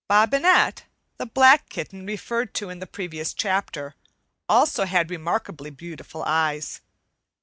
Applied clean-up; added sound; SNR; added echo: none; none; none; none.